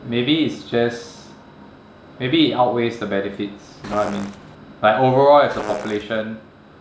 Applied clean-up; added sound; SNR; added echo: none; Fart; 13 dB; none.